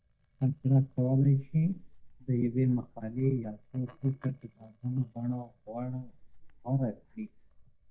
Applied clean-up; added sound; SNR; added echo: neural mask model DeepFilterNet 3.